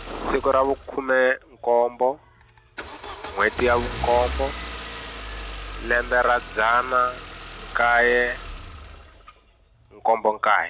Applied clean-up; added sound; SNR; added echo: none; Engine starting / Car; 12 dB; none.